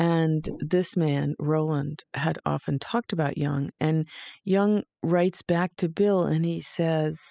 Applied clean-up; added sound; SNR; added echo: classical method spectral subtraction.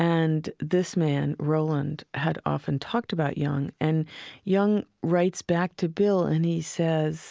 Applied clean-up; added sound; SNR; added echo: none; none; none; none.